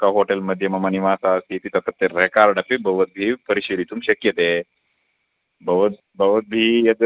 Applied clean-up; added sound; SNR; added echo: none; none; none; none.